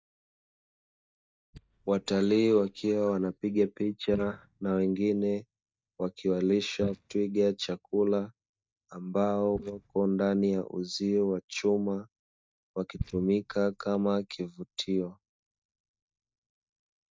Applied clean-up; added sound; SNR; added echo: neural mask model DeepFilterNet 3.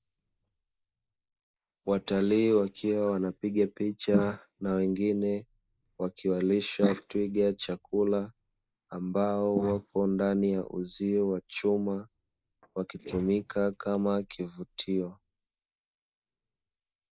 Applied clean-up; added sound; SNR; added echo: neural mask model Resemble Enhance denoiser.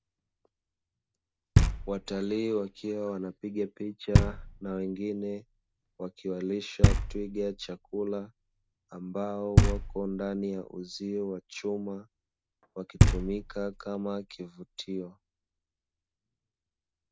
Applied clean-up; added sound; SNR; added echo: none; Knock; -4 dB; none.